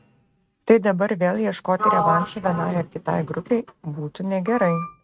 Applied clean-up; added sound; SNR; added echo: neural mask model RNNoise.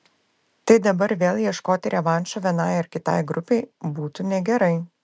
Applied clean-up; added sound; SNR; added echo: none; none; none; none.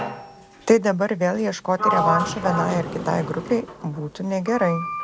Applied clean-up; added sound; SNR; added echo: none; Sliding door; 5 dB; none.